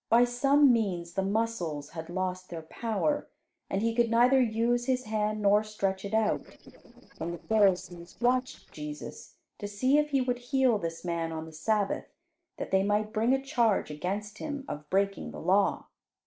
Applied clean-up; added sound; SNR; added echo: neural separator model SepFormer DNS4.